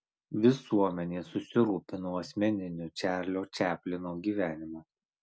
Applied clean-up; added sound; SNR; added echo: none; none; none; none.